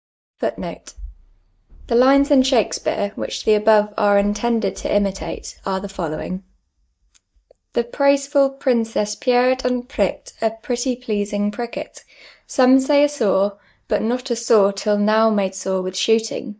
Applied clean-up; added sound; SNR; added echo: neural mask model DeepFilterNet 3.